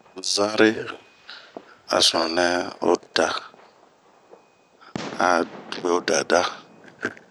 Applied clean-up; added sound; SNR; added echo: none; Fireworks; 19 dB; none.